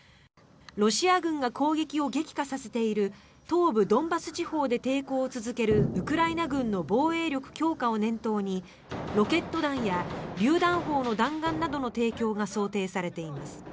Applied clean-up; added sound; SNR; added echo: none; none; none; none.